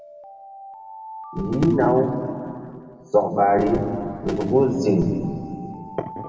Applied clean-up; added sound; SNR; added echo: none; Alarm; 19 dB; reverberation time 2.3 s.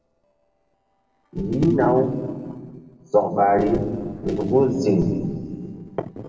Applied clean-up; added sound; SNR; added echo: neural separator model SepFormer DNS4.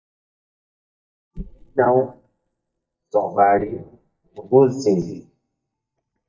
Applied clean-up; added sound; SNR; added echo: neural mask model DeepFilterNet 3.